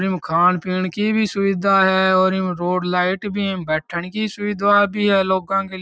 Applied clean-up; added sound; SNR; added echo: none; none; none; none.